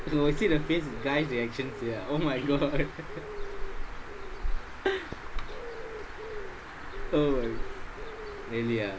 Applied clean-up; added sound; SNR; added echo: none; Bird; 2 dB; none.